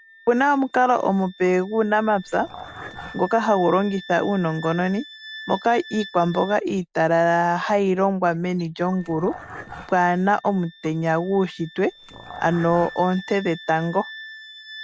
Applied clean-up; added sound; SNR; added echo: none; Wind instrument, woodwind instrument + Dog; 19 dB; none.